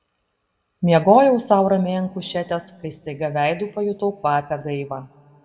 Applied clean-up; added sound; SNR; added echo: none; none; none; reverberation time 1.4 s.